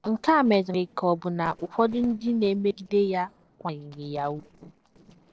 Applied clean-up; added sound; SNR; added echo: neural separator model SepFormer DNS4.